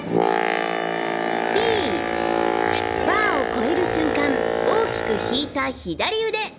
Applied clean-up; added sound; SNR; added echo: none; Boat, Water vehicle; -2 dB; none.